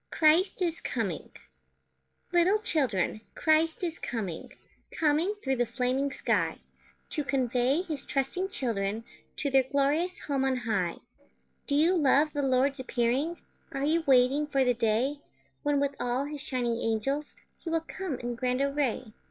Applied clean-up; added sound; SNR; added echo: neural separator model SepFormer DNS4.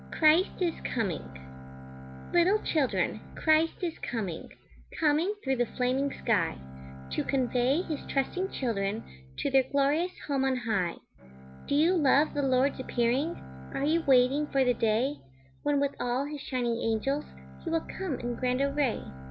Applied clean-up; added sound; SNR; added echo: none; Bowed string instrument; 16 dB; none.